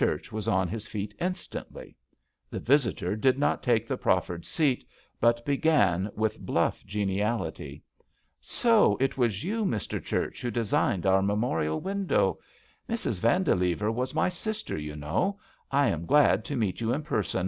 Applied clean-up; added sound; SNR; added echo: none; none; none; none.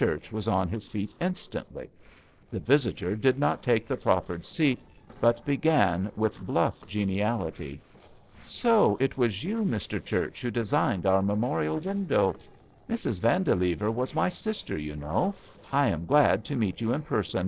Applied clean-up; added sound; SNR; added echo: neural separator model SepFormer DNS4.